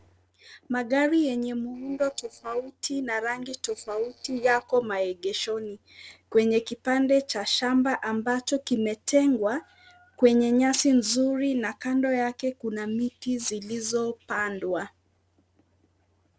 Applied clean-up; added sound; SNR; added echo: neural separator model SepFormer DNS4.